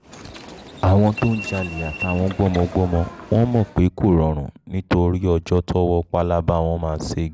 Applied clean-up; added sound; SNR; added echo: none; Subway, metro, underground; 13 dB; none.